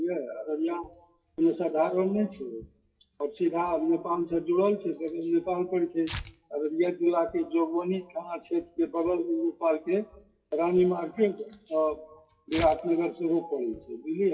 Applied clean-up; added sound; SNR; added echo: classical method WPE with log-MMSE.